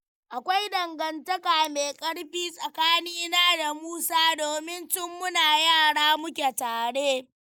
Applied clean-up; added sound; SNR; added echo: neural mask model Resemble Enhance denoiser.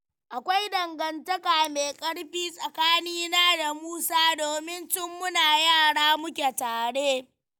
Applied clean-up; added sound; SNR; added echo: none; none; none; none.